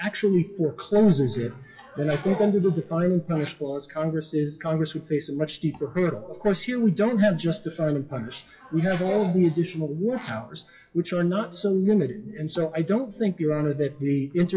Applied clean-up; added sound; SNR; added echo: classical method WPE with log-MMSE.